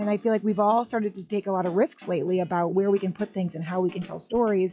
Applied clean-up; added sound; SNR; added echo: classical method log-MMSE.